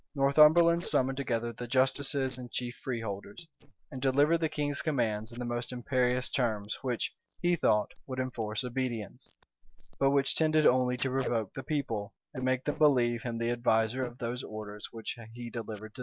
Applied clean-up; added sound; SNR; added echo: neural separator model SepFormer DNS4.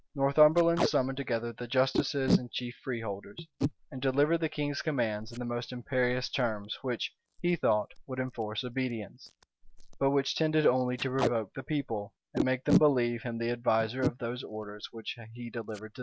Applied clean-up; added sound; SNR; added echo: none; Packing tape, duct tape; 7 dB; none.